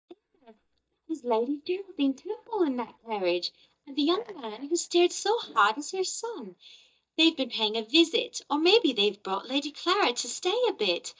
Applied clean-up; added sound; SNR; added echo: neural mask model DeepFilterNet 3.